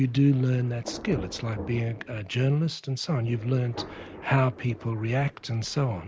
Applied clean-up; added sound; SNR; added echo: none; Thunder; 16 dB; none.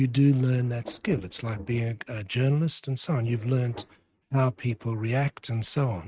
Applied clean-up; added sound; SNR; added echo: neural mask model RNNoise.